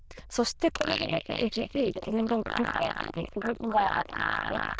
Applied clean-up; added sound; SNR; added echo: neural diffusion model UNIVERSE++.